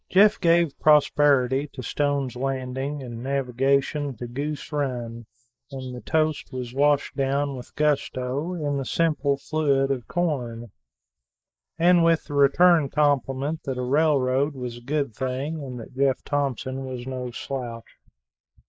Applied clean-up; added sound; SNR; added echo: neural mask model Resemble Enhance denoiser.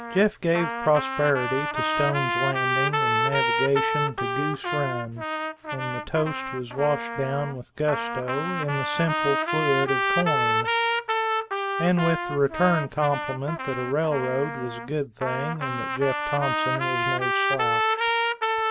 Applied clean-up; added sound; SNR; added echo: none; Trumpet; 0 dB; none.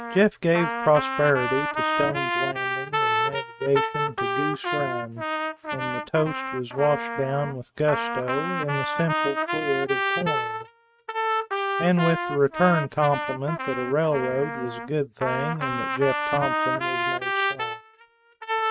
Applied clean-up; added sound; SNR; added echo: neural mask model RNNoise.